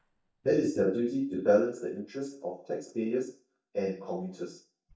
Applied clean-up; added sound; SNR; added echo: neural mask model DeepFilterNet 3.